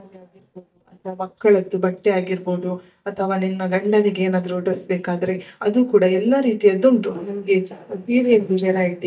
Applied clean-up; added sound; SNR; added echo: neural mask model DeepFilterNet 3.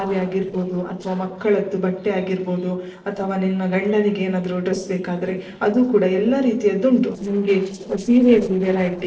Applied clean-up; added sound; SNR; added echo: neural separator model SepFormer DNS4.